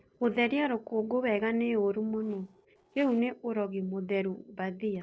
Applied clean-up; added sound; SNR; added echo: neural separator model SepFormer DNS4.